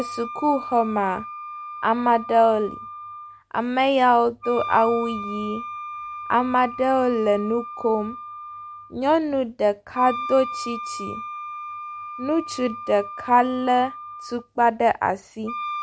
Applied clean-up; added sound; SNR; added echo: none; Wind instrument, woodwind instrument; 11 dB; none.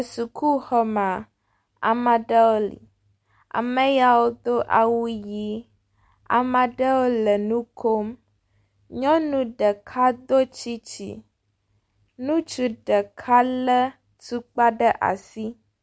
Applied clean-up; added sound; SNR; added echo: none; none; none; none.